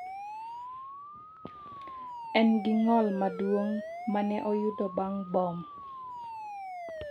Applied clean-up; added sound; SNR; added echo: none; Siren; 10 dB; none.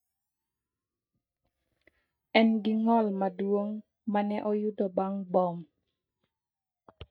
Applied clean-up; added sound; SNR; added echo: neural mask model DeepFilterNet 3.